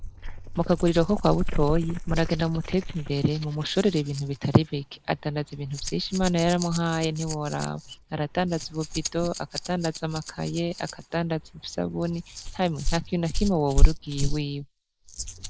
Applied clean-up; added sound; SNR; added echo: neural mask model Resemble Enhance denoiser.